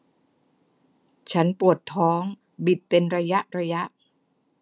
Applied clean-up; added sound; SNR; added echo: none; none; none; none.